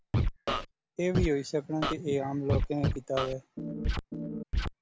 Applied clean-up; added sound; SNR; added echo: none; Organ + Scratching (performance technique); -1 dB; none.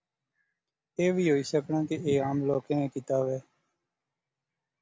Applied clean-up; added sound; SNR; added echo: none; none; none; none.